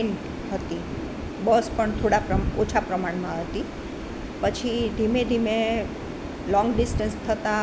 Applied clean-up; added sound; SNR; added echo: none; none; none; none.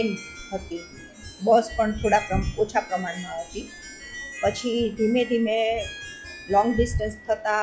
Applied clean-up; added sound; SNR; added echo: classical method log-MMSE.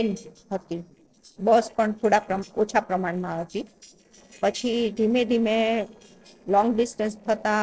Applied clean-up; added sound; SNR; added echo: neural separator model SepFormer DNS4.